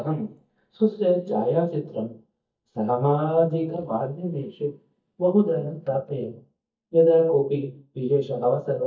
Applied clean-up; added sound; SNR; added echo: neural mask model DeepFilterNet 3.